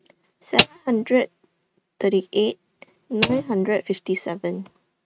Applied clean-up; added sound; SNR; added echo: neural mask model RNNoise.